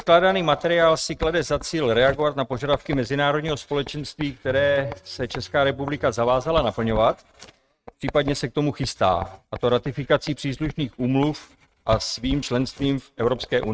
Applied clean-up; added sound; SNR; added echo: neural mask model RNNoise.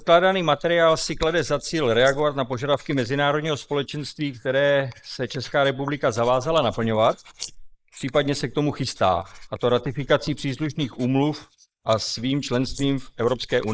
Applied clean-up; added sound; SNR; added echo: neural mask model Resemble Enhance denoiser.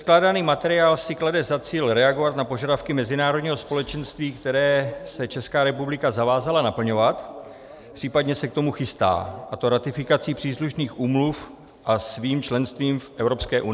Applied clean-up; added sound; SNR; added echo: none; none; none; none.